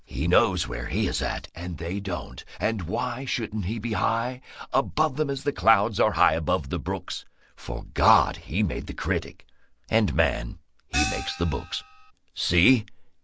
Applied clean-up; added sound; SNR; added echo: none; Gong; 7 dB; none.